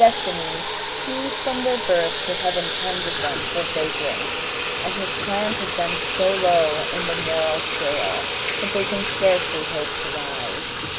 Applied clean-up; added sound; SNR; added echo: none; Sink (filling or washing) / Water tap, faucet; -2 dB; none.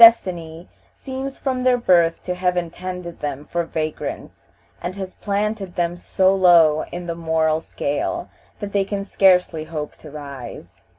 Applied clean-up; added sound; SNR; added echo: none; none; none; none.